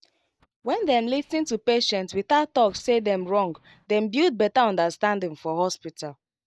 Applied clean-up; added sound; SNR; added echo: neural mask model DeepFilterNet 3.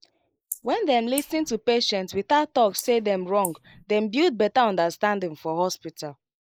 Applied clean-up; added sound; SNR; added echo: neural mask model Resemble Enhance denoiser.